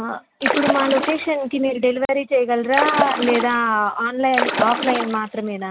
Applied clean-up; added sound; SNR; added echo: none; Splash, splatter; 3 dB; none.